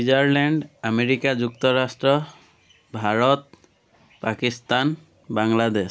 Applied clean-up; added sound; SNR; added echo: none; none; none; none.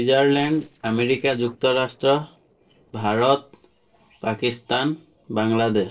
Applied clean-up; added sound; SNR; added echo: neural separator model SepFormer DNS4.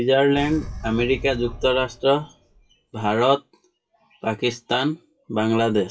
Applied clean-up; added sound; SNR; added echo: classical method WPE with log-MMSE.